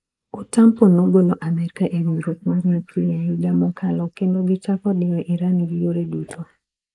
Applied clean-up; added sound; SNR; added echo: neural mask model Resemble Enhance denoiser.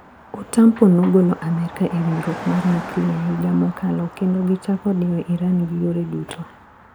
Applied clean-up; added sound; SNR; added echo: none; Car passing by; 17 dB; none.